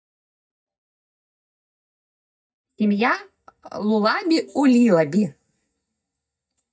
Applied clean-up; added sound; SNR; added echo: neural mask model DeepFilterNet 3.